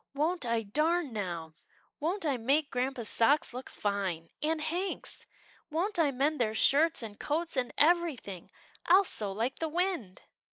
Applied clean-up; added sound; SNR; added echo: neural mask model Resemble Enhance denoiser.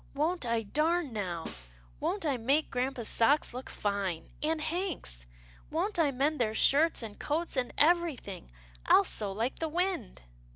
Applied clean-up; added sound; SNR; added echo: none; Snare drum; 17 dB; none.